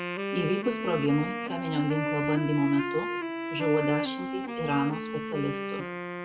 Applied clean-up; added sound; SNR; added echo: none; Wind instrument, woodwind instrument; 3 dB; reverberation time 0.7 s.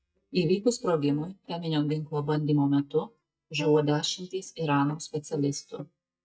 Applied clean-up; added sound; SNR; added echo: neural mask model DeepFilterNet 3.